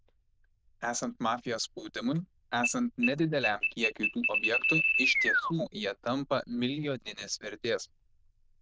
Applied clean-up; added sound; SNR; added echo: neural diffusion model UNIVERSE++.